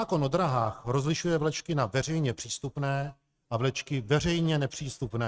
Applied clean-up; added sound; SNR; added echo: neural mask model RNNoise.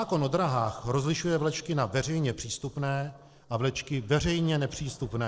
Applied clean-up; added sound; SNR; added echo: neural separator model SepFormer DNS4.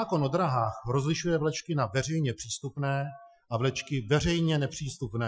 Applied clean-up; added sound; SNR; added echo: classical method Wiener filter.